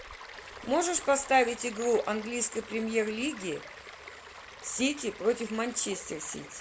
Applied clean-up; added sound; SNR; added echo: none; Stream; 15 dB; none.